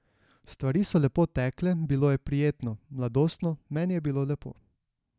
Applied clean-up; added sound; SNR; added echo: none; none; none; none.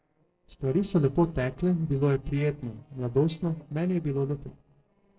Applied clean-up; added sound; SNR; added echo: neural separator model SepFormer DNS4.